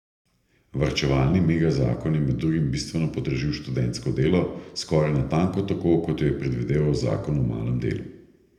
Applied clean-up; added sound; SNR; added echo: none; none; none; reverberation time 0.7 s.